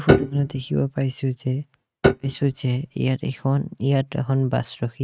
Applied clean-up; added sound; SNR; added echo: neural mask model RNNoise.